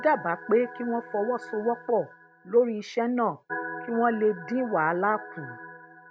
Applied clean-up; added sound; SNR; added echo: none; Organ; 14 dB; none.